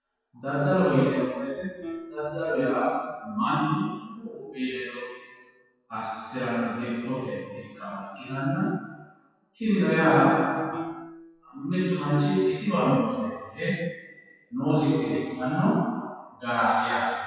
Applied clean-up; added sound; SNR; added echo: classical method WPE with log-MMSE.